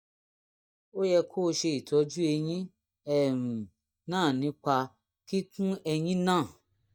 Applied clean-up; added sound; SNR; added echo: neural mask model DeepFilterNet 3.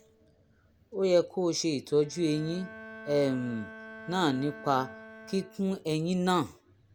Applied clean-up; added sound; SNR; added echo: none; Bowed string instrument; 18 dB; none.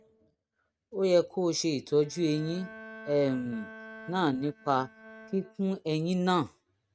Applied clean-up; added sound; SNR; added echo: neural mask model RNNoise.